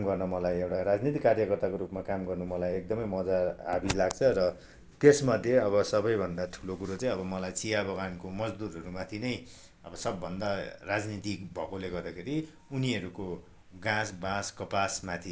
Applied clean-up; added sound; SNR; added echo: none; none; none; none.